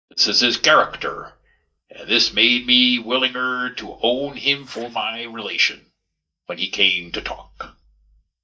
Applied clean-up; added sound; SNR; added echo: neural mask model DeepFilterNet 3.